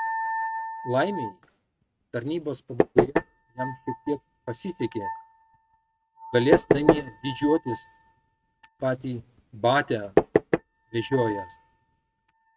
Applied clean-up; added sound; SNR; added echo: neural mask model RNNoise.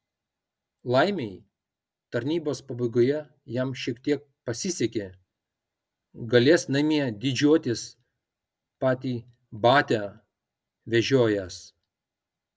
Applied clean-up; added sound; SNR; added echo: none; none; none; none.